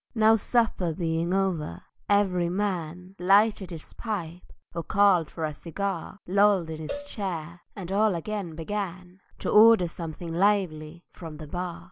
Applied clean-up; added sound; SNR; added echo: none; Cowbell; 16 dB; none.